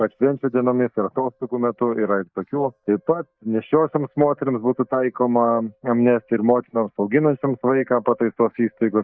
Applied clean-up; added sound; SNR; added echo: neural mask model DeepFilterNet 3.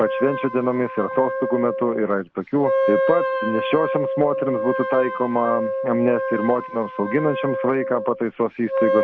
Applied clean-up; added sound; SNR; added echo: none; Wind instrument, woodwind instrument; 3 dB; none.